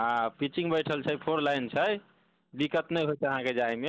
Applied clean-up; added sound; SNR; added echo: none; none; none; none.